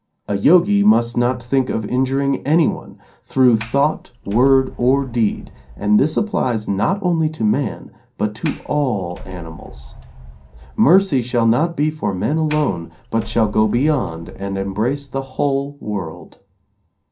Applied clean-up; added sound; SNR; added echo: none; Sliding door; 16 dB; reverberation time 0.3 s.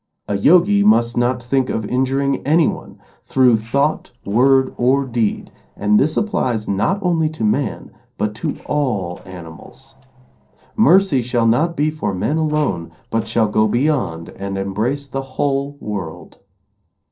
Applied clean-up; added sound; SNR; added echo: neural separator model SepFormer DNS4.